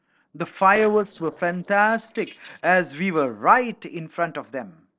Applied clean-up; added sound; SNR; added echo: neural separator model SepFormer DNS4.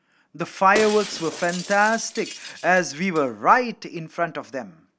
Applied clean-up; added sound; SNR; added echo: none; Shatter; 13 dB; none.